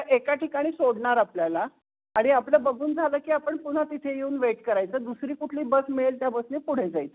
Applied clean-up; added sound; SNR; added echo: none; none; none; none.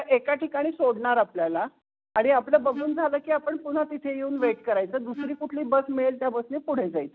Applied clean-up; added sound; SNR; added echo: none; Wind instrument, woodwind instrument; 12 dB; none.